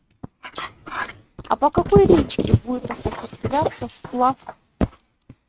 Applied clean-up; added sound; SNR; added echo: neural mask model RNNoise.